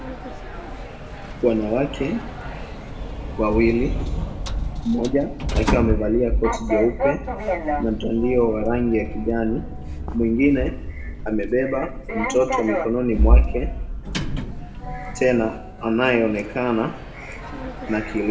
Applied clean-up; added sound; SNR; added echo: none; Sliding door; 2 dB; reverberation time 0.7 s.